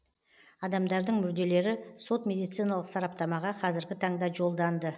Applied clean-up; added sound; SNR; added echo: none; none; none; none.